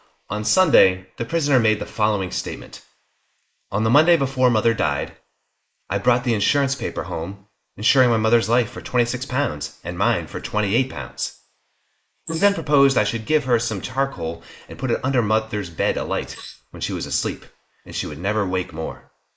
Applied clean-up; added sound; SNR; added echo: neural mask model Resemble Enhance denoiser.